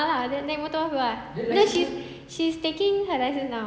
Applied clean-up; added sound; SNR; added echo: none; none; none; none.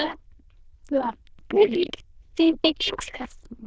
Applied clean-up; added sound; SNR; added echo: neural diffusion model UNIVERSE++.